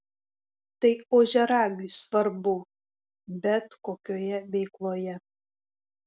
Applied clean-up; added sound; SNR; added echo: none; none; none; none.